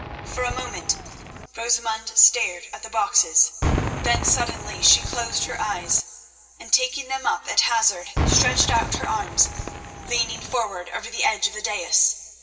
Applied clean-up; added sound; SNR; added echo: none; Cheering / Fireworks; 7 dB; reverberation time 2.9 s.